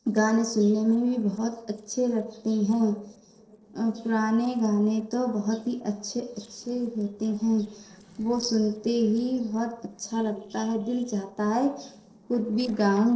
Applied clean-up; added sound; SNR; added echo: neural separator model SepFormer DNS4.